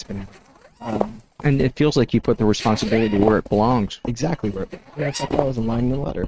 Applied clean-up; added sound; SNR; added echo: neural mask model RNNoise.